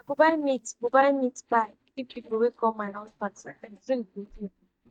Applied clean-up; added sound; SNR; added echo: neural mask model DeepFilterNet 3.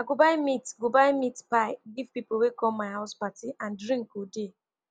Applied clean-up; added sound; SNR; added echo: none; none; none; none.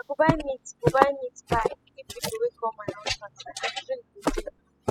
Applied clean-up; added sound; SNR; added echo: classical method spectral subtraction.